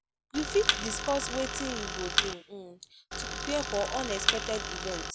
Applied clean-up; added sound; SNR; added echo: none; Tools + Thump, thud; -1 dB; none.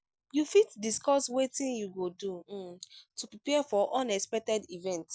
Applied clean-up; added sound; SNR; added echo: none; none; none; none.